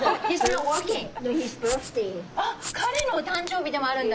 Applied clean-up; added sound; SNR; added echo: none; Fire + Writing; 12 dB; none.